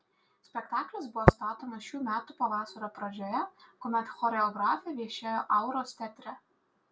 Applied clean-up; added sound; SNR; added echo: none; Tap; -2 dB; none.